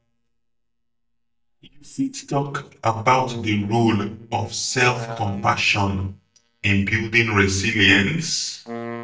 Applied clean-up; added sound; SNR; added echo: neural mask model DeepFilterNet 3.